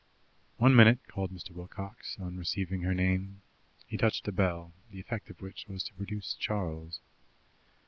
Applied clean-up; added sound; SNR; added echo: none; none; none; none.